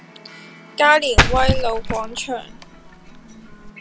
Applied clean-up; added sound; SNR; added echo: none; Splash, splatter; -1 dB; none.